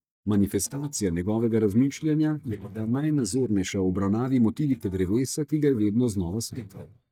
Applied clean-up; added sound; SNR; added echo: neural mask model DeepFilterNet 3.